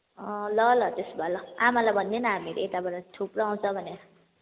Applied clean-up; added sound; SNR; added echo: none; none; none; none.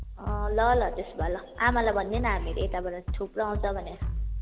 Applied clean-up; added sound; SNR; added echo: none; Bass drum; 3 dB; none.